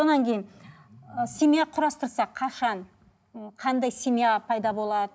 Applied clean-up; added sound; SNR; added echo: none; none; none; none.